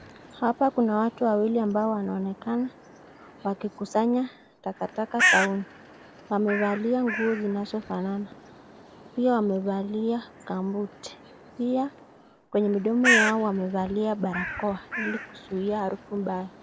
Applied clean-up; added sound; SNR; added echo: none; Bird; 6 dB; none.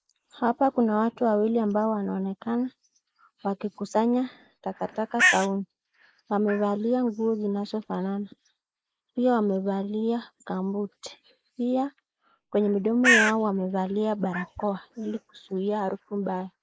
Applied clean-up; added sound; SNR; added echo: neural mask model Resemble Enhance denoiser.